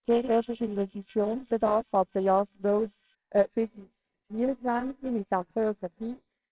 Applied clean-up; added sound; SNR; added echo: neural separator model SepFormer WHAMR!.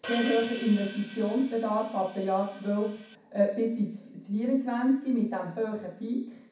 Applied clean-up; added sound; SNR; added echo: none; Hi-hat; 14 dB; reverberation time 0.6 s.